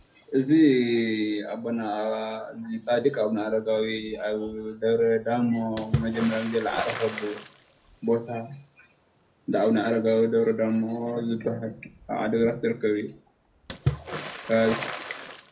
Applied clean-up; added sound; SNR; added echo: none; Water / Splash, splatter; 12 dB; reverberation time 0.3 s.